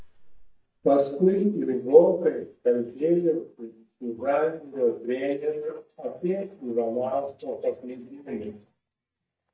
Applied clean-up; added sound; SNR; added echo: neural mask model DeepFilterNet 3.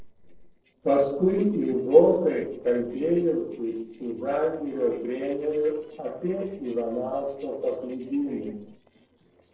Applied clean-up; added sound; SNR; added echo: neural separator model SepFormer DNS4.